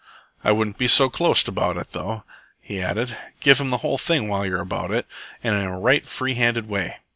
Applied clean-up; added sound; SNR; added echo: none; none; none; none.